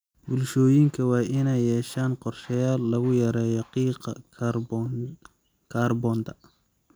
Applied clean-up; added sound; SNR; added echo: none; none; none; none.